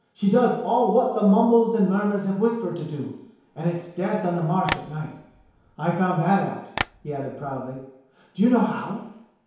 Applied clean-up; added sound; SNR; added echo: none; Tap; 10 dB; reverberation time 1.0 s.